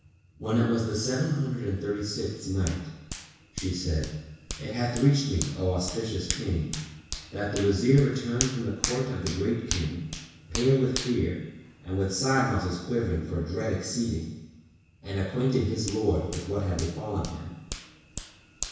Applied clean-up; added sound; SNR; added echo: none; Hands; 12 dB; reverberation time 1.1 s.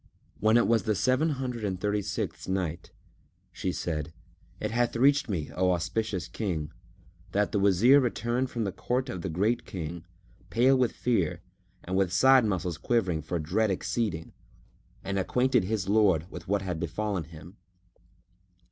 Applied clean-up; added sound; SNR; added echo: none; none; none; none.